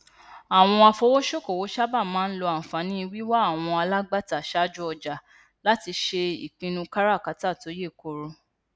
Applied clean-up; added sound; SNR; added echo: none; none; none; none.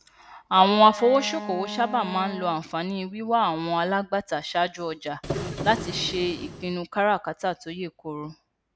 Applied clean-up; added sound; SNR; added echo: none; Printer + Wind instrument, woodwind instrument; 10 dB; none.